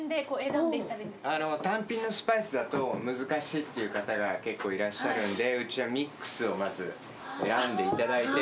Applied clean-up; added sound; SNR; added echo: none; none; none; none.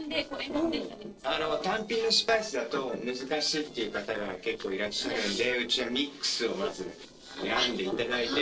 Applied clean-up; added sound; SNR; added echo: neural separator model SepFormer DNS4.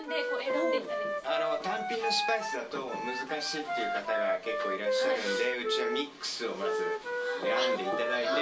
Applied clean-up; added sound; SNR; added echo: none; Wind instrument, woodwind instrument; -2 dB; reverberation time 0.2 s.